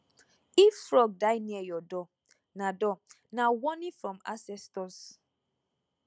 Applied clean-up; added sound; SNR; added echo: none; none; none; none.